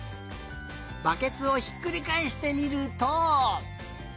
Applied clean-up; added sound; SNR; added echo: none; none; none; none.